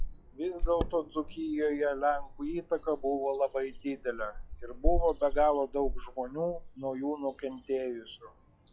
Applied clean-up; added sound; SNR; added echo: classical method log-MMSE.